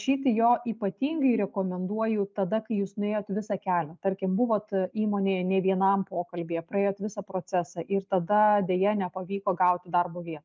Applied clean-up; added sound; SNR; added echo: none; none; none; none.